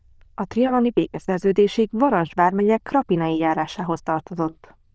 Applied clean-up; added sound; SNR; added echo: neural diffusion model UNIVERSE++.